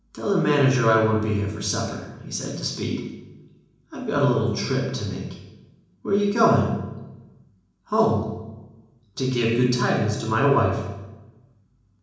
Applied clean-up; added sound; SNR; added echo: none; none; none; reverberation time 1.0 s.